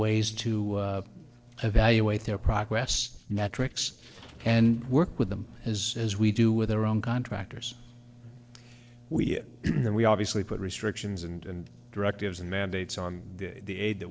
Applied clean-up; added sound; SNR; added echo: neural separator model SepFormer DNS4.